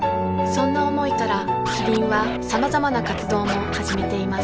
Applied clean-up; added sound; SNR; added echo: none; Scratching (performance technique); 9 dB; none.